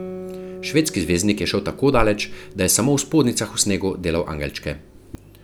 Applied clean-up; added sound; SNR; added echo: none; Guitar; 17 dB; none.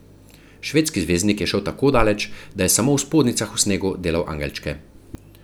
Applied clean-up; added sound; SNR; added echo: none; none; none; none.